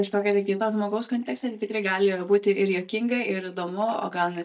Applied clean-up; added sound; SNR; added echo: neural mask model DeepFilterNet 3.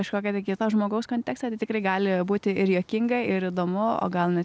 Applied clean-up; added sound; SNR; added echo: none; none; none; none.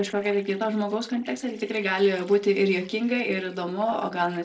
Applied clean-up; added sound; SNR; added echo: neural separator model SepFormer DNS4.